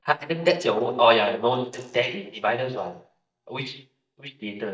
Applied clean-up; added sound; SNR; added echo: neural mask model DeepFilterNet 3.